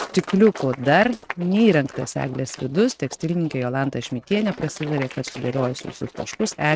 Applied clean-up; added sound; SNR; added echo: neural mask model RNNoise.